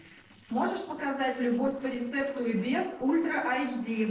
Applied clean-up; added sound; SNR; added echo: neural separator model SepFormer DNS4.